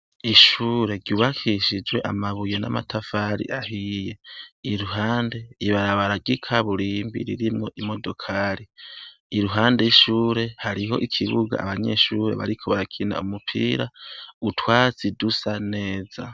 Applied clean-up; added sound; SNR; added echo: none; none; none; none.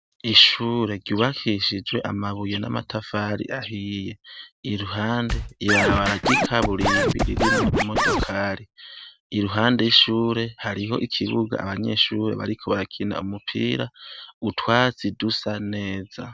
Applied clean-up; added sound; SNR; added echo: none; Scratching (performance technique); -2 dB; none.